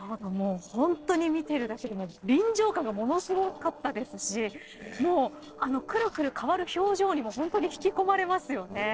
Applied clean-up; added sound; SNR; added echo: neural separator model SepFormer DNS4.